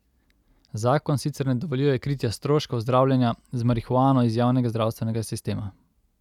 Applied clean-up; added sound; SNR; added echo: none; none; none; none.